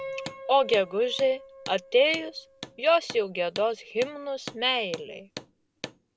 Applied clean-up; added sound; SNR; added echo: none; Piano + Hammer; 15 dB; none.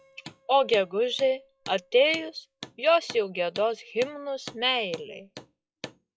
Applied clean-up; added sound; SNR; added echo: classical method log-MMSE.